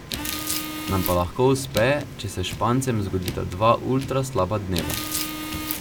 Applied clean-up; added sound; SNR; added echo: none; Car; 7 dB; none.